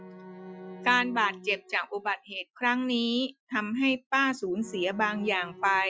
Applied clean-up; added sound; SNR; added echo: classical method Wiener filter.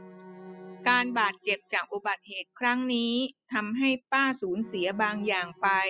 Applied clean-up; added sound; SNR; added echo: classical method spectral subtraction.